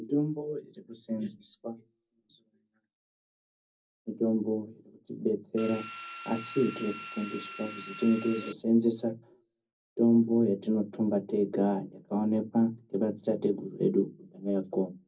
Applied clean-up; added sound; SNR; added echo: none; Drill; 11 dB; reverberation time 0.4 s.